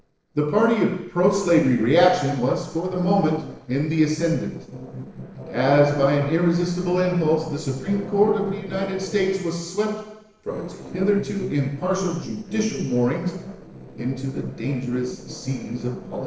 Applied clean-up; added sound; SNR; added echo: neural separator model SepFormer DNS4.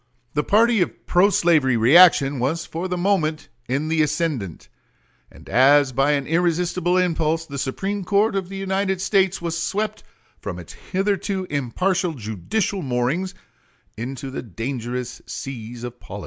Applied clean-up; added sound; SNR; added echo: none; none; none; none.